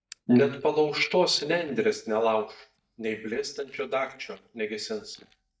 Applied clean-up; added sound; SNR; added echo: neural mask model DeepFilterNet 3.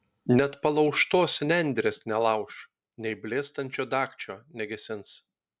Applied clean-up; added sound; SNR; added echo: none; none; none; none.